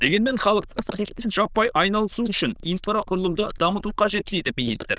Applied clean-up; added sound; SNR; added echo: neural diffusion model UNIVERSE++.